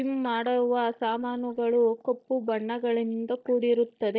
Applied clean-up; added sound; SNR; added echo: neural mask model DeepFilterNet 3.